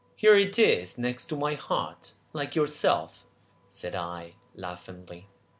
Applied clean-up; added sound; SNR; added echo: none; none; none; none.